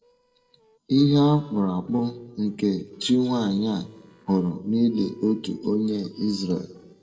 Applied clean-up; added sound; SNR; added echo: neural separator model SepFormer DNS4.